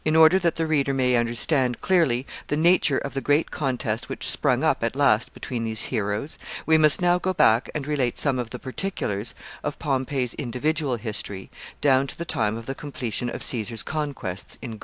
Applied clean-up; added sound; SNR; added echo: none; none; none; none.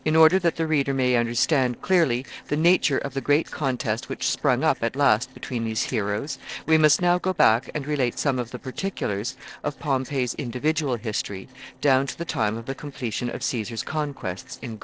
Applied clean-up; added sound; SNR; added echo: neural separator model SepFormer DNS4.